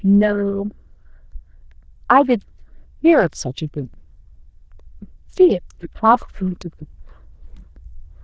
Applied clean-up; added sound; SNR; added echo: neural diffusion model UNIVERSE++.